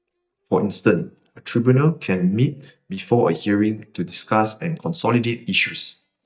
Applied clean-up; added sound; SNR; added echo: neural mask model DeepFilterNet 3.